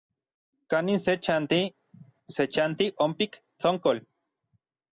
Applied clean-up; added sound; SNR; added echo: none; none; none; none.